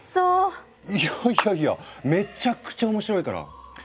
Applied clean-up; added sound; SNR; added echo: none; Clapping; 8 dB; none.